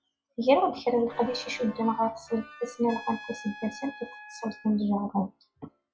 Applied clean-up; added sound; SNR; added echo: classical method log-MMSE.